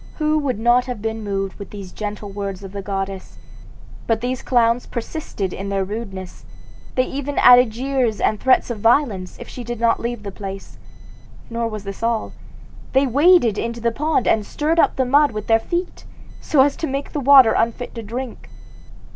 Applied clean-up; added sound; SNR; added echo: none; none; none; none.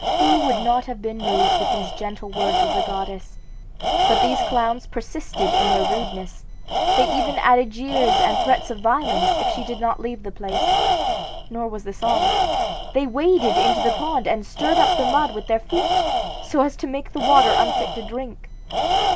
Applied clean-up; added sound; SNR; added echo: none; Tools; -1 dB; none.